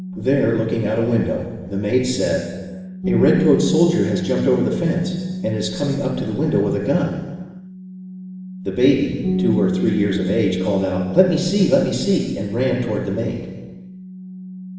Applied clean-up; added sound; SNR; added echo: none; Bass guitar; 6 dB; reverberation time 1.2 s.